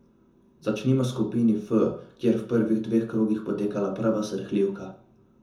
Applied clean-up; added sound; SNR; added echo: none; none; none; reverberation time 0.5 s.